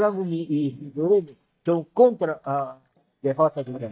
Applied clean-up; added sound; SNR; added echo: neural mask model DeepFilterNet 3.